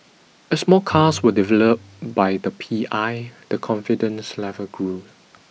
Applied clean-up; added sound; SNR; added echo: none; Bowed string instrument; 20 dB; none.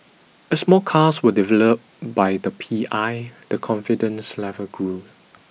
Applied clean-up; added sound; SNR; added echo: none; none; none; none.